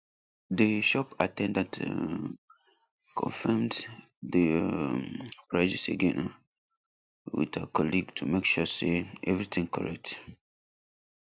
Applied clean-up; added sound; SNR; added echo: none; none; none; none.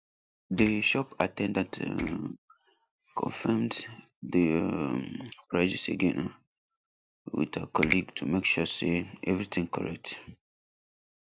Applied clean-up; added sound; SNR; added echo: neural separator model SepFormer DNS4.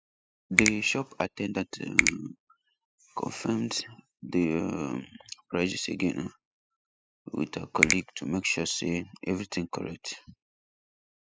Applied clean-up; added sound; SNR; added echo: classical method spectral subtraction.